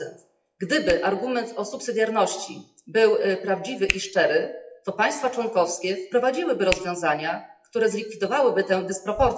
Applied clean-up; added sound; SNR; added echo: classical method WPE with log-MMSE.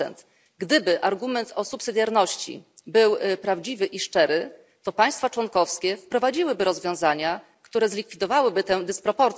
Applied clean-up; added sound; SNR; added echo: none; none; none; none.